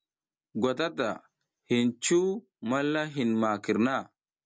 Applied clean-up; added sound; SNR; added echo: none; none; none; none.